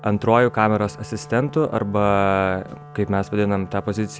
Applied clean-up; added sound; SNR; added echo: none; Wind instrument, woodwind instrument; 19 dB; none.